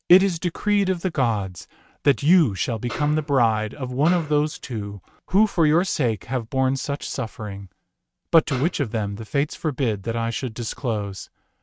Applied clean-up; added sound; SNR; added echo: neural mask model RNNoise.